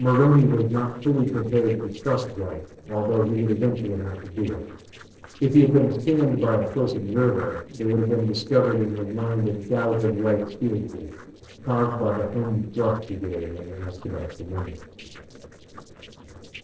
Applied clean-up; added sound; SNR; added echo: neural separator model SepFormer DNS4.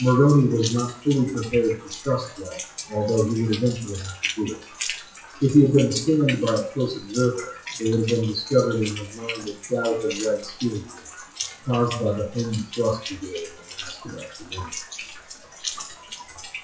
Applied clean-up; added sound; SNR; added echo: classical method WPE with log-MMSE.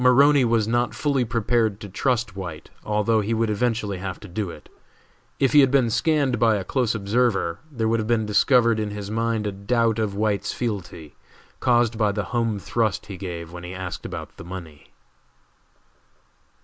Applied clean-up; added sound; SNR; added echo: none; none; none; none.